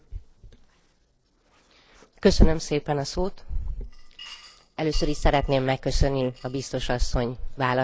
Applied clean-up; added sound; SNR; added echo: neural separator model SepFormer DNS4.